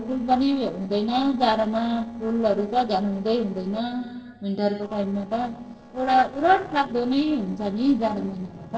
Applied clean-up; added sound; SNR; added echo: neural separator model SepFormer DNS4.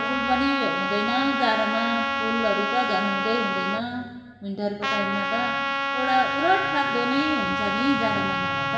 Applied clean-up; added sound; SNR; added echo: none; Trumpet; 0 dB; reverberation time 1.9 s.